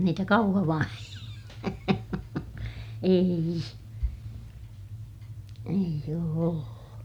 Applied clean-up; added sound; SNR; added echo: none; none; none; none.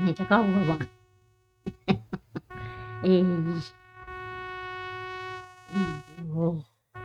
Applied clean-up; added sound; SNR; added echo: neural mask model RNNoise.